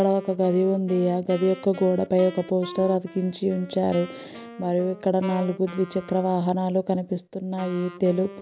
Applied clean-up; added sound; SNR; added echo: none; Wind instrument, woodwind instrument; 18 dB; none.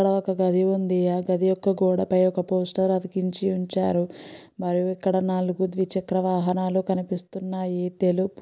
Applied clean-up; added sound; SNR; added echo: none; none; none; none.